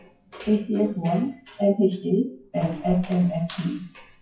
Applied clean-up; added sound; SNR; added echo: classical method WPE with log-MMSE.